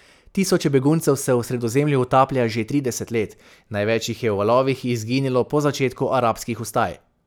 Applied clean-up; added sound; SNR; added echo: none; none; none; none.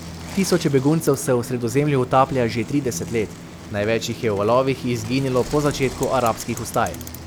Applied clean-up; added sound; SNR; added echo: none; Bicycle; 13 dB; none.